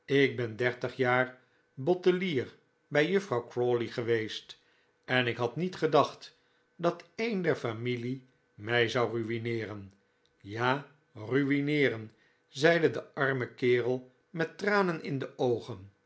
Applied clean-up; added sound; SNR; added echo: none; none; none; none.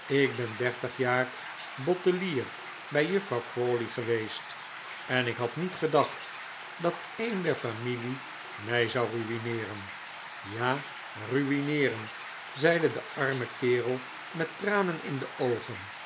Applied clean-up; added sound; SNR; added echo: none; Stream; 11 dB; none.